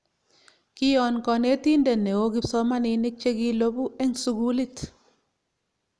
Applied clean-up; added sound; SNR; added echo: none; none; none; none.